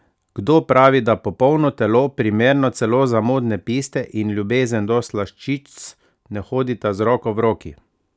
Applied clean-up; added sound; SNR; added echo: none; none; none; none.